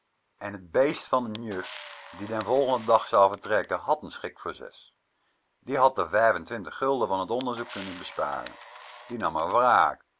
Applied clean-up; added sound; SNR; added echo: none; Camera; 17 dB; none.